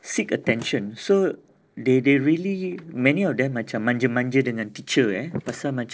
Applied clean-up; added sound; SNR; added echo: neural separator model SepFormer DNS4.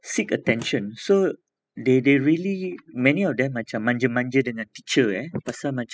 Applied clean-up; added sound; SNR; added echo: classical method spectral subtraction.